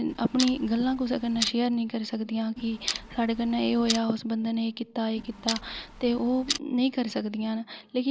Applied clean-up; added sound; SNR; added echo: none; Clock; 10 dB; none.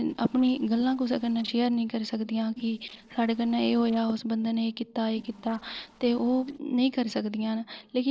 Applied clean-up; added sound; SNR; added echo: neural separator model SepFormer DNS4.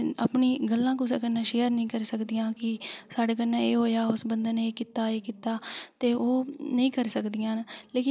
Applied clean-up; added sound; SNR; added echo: none; none; none; none.